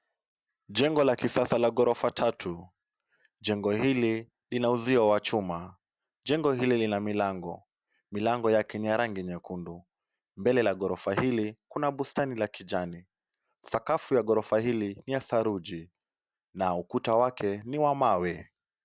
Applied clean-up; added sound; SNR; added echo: none; none; none; none.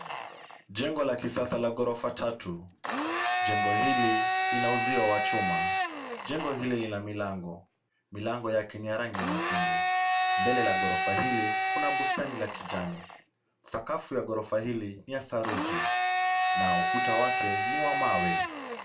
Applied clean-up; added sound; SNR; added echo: none; Domestic sounds, home sounds; -3 dB; reverberation time 0.2 s.